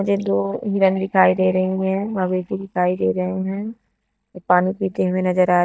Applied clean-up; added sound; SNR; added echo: neural mask model DeepFilterNet 3.